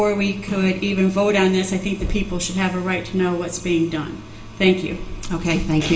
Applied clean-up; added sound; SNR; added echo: none; Knock; 16 dB; reverberation time 0.4 s.